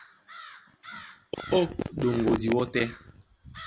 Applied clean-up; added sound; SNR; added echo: none; Crow; 17 dB; none.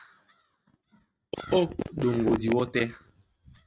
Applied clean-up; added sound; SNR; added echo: neural mask model RNNoise.